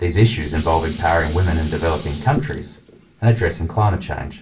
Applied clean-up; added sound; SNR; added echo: none; Dishes, pots, and pans; 13 dB; reverberation time 0.3 s.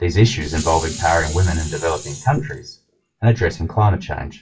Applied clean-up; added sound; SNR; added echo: classical method WPE with log-MMSE.